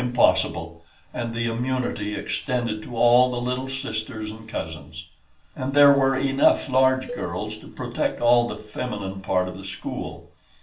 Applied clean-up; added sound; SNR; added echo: none; Cowbell; 18 dB; reverberation time 0.3 s.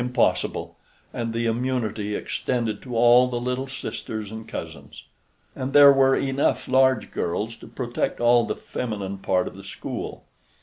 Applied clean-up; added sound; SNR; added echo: none; none; none; none.